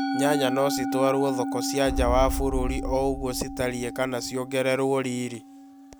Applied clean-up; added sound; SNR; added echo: none; Boom + Musical instrument; 3 dB; none.